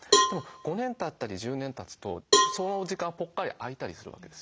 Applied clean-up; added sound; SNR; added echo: none; Cowbell; -5 dB; none.